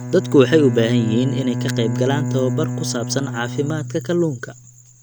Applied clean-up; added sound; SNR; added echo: none; Bowed string instrument; 5 dB; none.